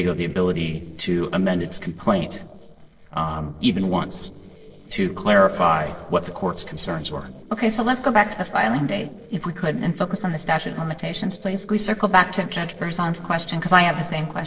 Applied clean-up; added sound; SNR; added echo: neural separator model SepFormer DNS4.